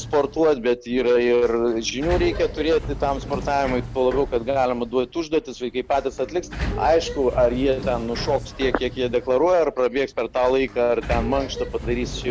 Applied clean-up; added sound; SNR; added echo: none; Sliding door; 10 dB; none.